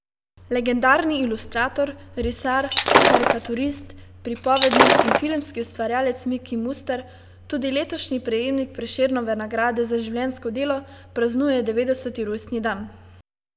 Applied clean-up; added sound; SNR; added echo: none; Shatter; -5 dB; none.